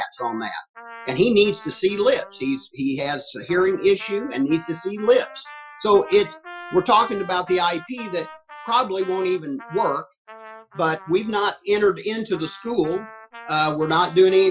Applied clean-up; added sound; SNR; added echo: classical method Wiener filter.